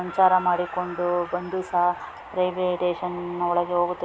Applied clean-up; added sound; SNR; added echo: none; Chicken, rooster; 19 dB; none.